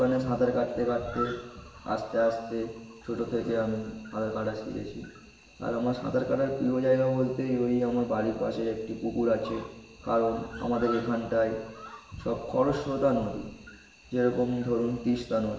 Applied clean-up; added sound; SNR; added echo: none; Cricket; 19 dB; reverberation time 1.0 s.